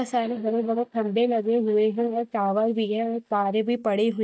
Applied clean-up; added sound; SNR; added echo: neural mask model DeepFilterNet 3.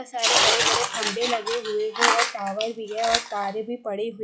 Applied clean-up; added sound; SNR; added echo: classical method log-MMSE.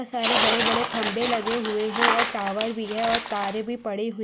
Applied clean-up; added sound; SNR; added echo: none; Tearing; -2 dB; none.